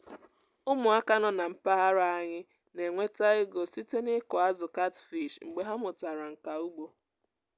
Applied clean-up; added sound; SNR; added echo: none; none; none; none.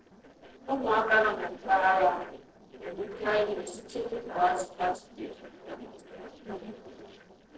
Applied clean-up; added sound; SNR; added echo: neural separator model SepFormer DNS4.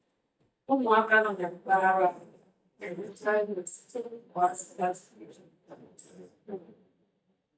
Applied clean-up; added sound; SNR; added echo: neural mask model DeepFilterNet 3.